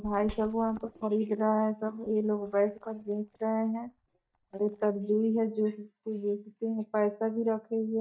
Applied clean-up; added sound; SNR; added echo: neural mask model DeepFilterNet 3.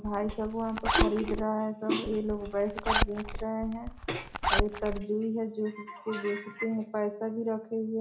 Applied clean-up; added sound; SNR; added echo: none; Zipper (clothing); 0 dB; reverberation time 0.4 s.